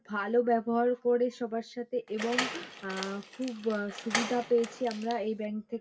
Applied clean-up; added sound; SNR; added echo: none; Door; 8 dB; reverberation time 0.1 s.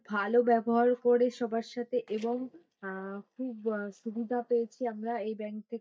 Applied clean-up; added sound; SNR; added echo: neural mask model DeepFilterNet 3.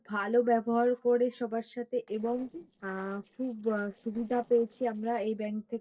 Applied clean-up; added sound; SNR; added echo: neural separator model SepFormer DNS4.